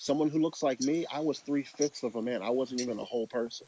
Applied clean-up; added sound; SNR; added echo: neural mask model Resemble Enhance denoiser.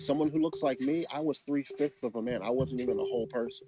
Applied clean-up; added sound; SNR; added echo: neural mask model RNNoise.